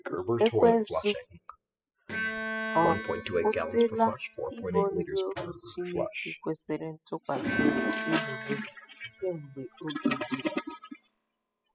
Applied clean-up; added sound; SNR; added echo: classical method spectral subtraction.